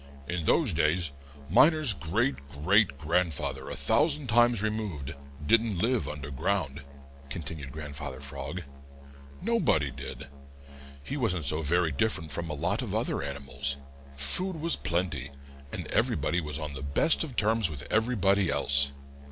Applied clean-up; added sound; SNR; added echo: none; Musical instrument; 16 dB; none.